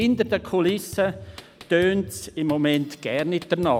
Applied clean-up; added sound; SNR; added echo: none; Drum kit; 19 dB; none.